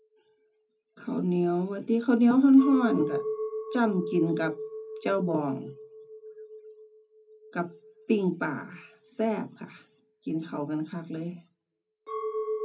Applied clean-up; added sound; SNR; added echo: none; Chink, clink; 10 dB; reverberation time 0.3 s.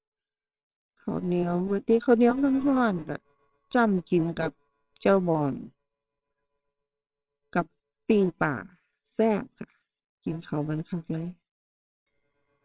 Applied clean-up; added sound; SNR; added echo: neural separator model SepFormer WHAMR!.